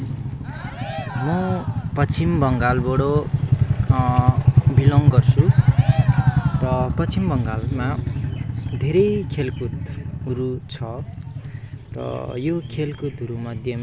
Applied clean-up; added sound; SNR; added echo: none; Cheering; 16 dB; none.